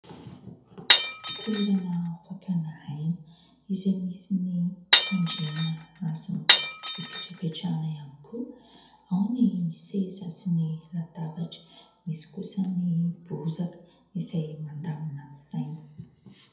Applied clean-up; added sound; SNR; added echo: none; Glass; -5 dB; reverberation time 0.7 s.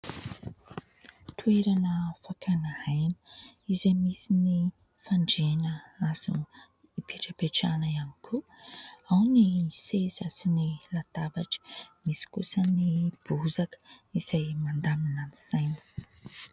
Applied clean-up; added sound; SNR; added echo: none; none; none; none.